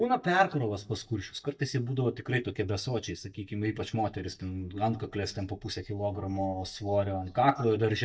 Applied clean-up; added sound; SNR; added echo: neural mask model DeepFilterNet 3.